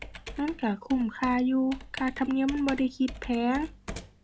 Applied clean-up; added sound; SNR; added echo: none; Computer keyboard; 14 dB; none.